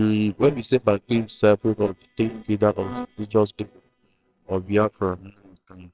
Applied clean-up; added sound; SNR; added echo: neural separator model SepFormer WHAMR!.